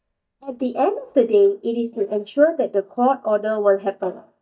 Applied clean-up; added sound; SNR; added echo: neural mask model DeepFilterNet 3.